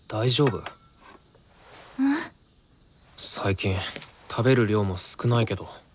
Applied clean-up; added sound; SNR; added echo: none; none; none; none.